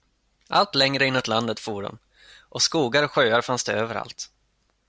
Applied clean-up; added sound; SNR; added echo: none; none; none; none.